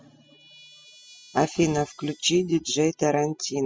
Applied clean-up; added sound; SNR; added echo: classical method spectral subtraction.